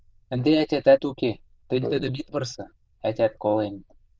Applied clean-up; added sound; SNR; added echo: neural diffusion model UNIVERSE++.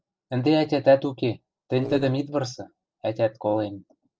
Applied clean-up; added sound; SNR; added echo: neural separator model SepFormer DNS4.